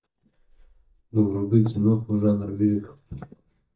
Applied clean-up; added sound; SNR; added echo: neural mask model DeepFilterNet 3.